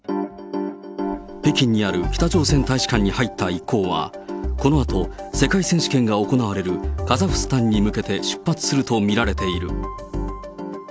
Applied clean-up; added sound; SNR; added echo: none; none; none; none.